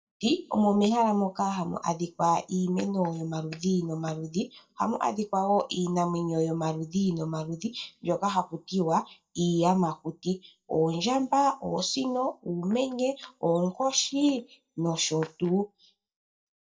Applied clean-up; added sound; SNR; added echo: neural mask model DeepFilterNet 3.